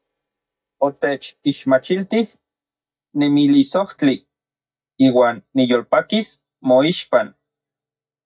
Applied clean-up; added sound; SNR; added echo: neural mask model DeepFilterNet 3.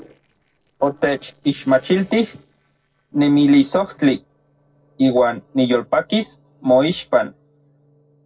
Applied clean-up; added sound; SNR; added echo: neural separator model SepFormer DNS4.